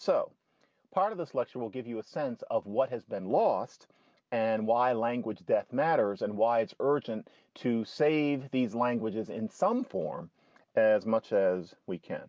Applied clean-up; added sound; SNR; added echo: none; none; none; none.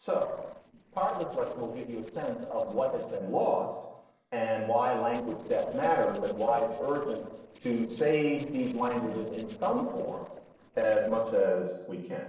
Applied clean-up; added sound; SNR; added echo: neural separator model SepFormer DNS4.